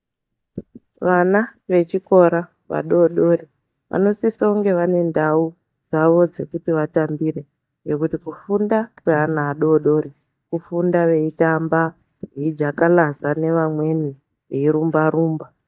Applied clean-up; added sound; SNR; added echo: neural mask model DeepFilterNet 3.